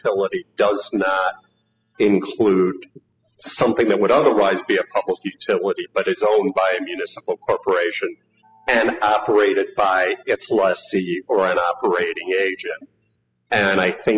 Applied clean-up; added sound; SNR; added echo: classical method spectral subtraction.